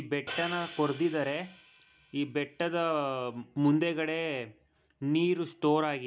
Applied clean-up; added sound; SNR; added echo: none; Hi-hat; 11 dB; none.